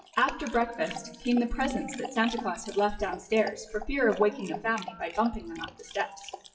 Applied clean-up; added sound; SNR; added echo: classical method WPE with log-MMSE.